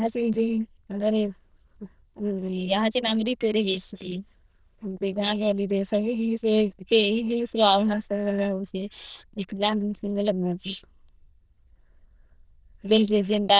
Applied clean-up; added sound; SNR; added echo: neural diffusion model UNIVERSE++.